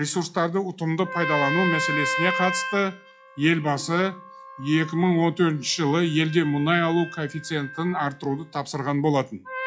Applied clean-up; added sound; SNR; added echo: classical method log-MMSE.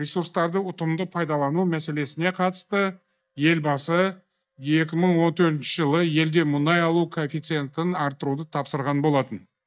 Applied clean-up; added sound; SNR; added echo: neural mask model DeepFilterNet 3.